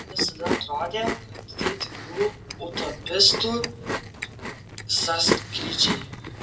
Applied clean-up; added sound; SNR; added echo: none; Chewing, mastication; 4 dB; reverberation time 0.2 s.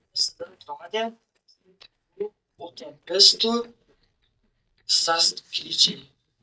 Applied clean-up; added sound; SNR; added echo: neural mask model DeepFilterNet 3.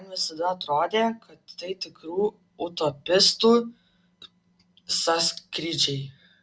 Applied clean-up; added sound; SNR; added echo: none; none; none; none.